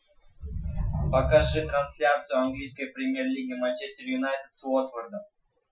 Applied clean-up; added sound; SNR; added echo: classical method Wiener filter.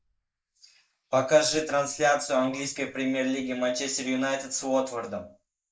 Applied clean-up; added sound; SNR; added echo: neural mask model Resemble Enhance denoiser.